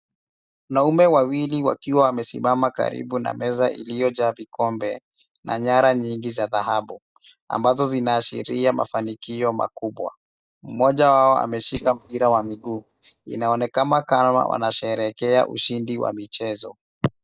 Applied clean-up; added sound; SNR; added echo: neural mask model DeepFilterNet 3.